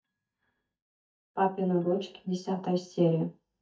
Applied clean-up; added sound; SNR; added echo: neural mask model DeepFilterNet 3.